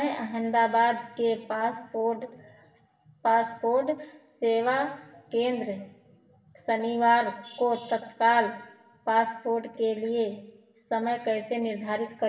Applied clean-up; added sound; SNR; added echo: none; none; none; reverberation time 0.8 s.